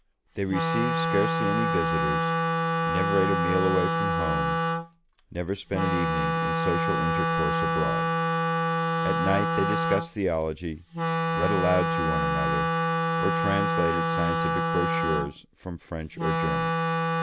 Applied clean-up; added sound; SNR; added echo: none; Wind instrument, woodwind instrument; -4 dB; none.